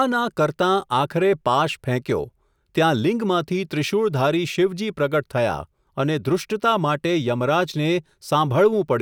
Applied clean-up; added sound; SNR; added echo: none; none; none; none.